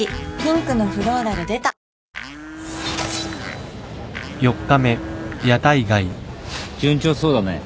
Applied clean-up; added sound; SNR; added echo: none; Domestic sounds, home sounds; 12 dB; none.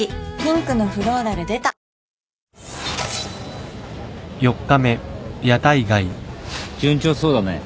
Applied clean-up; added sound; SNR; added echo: none; none; none; none.